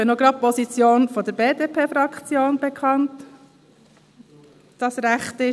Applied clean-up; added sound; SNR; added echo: none; none; none; none.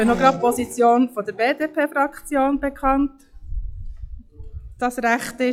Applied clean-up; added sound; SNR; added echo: classical method log-MMSE.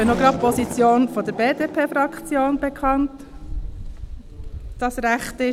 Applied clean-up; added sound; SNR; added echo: none; Race car, auto racing / Accelerating, revving, vroom; 10 dB; none.